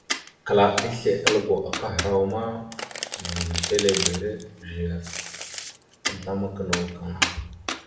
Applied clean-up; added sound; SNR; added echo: none; Domestic sounds, home sounds; 5 dB; reverberation time 0.8 s.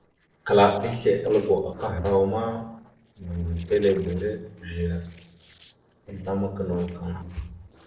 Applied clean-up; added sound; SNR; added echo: neural separator model SepFormer DNS4.